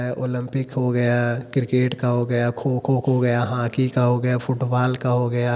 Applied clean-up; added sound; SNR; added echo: none; none; none; none.